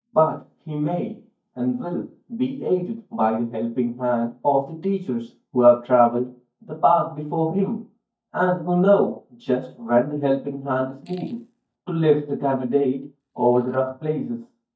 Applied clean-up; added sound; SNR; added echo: neural mask model DeepFilterNet 3.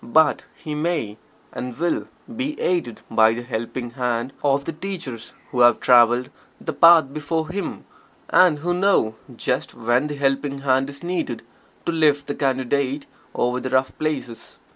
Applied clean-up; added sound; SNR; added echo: none; none; none; none.